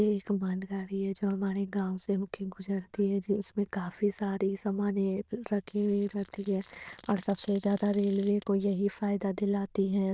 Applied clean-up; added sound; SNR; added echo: neural diffusion model UNIVERSE++.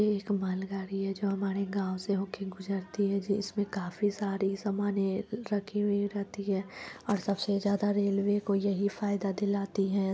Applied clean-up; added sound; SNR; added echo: none; none; none; none.